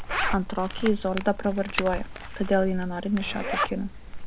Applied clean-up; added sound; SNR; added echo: none; Zipper (clothing); 3 dB; none.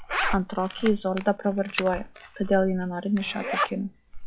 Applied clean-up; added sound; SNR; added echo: classical method log-MMSE.